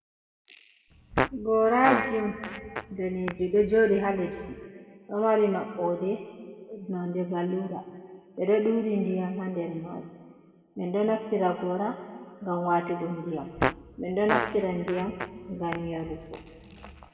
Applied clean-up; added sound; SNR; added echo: none; Fart; 6 dB; reverberation time 1.8 s.